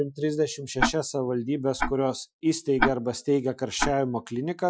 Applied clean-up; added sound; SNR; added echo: classical method Wiener filter.